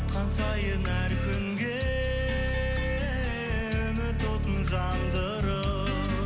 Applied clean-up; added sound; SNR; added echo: none; none; none; none.